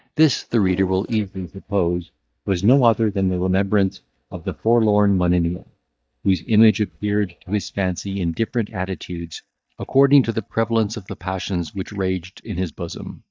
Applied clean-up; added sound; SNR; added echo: neural mask model DeepFilterNet 3.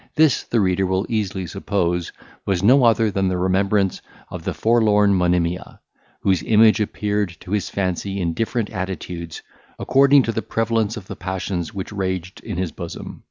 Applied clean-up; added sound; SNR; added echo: none; none; none; none.